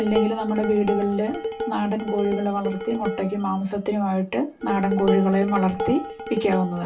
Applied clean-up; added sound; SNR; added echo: none; Dishes, pots, and pans; 6 dB; reverberation time 0.2 s.